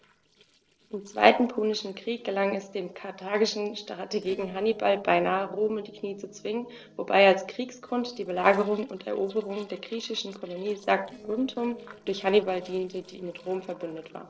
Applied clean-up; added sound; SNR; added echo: neural separator model SepFormer DNS4.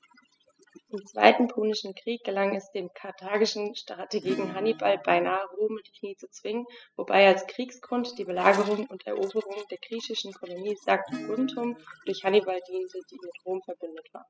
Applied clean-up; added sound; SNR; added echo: classical method spectral subtraction.